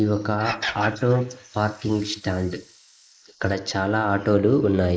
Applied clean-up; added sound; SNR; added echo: neural mask model Resemble Enhance denoiser.